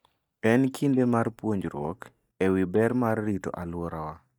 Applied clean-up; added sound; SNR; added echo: neural mask model DeepFilterNet 3.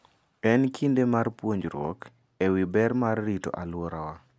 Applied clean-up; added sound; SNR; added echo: none; none; none; none.